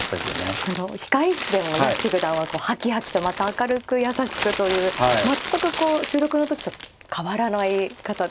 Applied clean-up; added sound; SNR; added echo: none; Crumpling, crinkling; 7 dB; none.